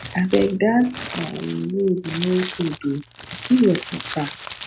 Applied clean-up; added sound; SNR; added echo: none; Crumpling, crinkling; 10 dB; none.